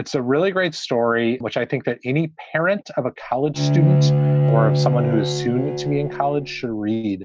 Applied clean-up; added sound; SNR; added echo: none; Bowed string instrument; -2 dB; none.